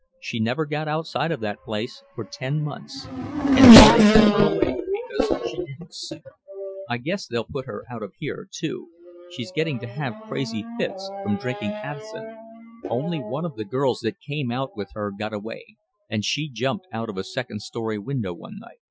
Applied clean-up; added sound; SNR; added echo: classical method Wiener filter.